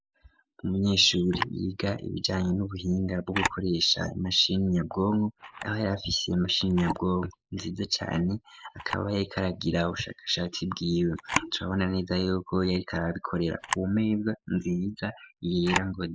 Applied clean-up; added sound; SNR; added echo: neural mask model Resemble Enhance denoiser.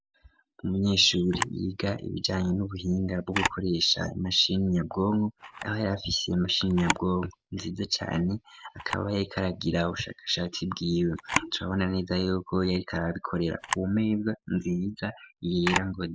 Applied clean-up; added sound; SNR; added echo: none; Camera; 11 dB; none.